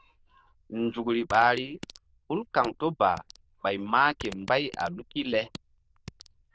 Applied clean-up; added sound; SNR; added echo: neural diffusion model UNIVERSE++.